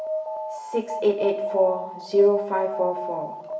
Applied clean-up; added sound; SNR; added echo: none; Alarm; 6 dB; reverberation time 1.0 s.